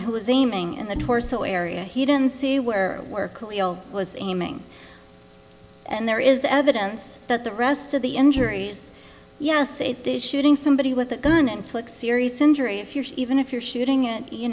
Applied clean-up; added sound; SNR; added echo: none; Insect + Bowed string instrument; 11 dB; none.